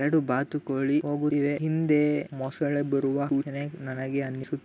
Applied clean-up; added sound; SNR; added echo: none; none; none; none.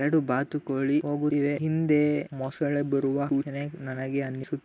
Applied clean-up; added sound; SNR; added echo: neural mask model Resemble Enhance denoiser.